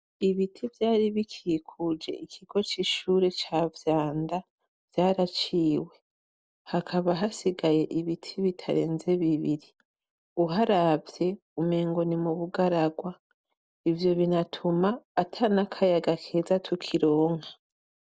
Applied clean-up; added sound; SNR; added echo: none; none; none; none.